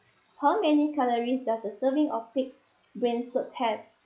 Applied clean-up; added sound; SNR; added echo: classical method log-MMSE.